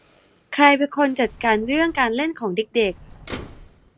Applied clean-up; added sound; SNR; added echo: none; Sliding door + Motor vehicle (road); 20 dB; none.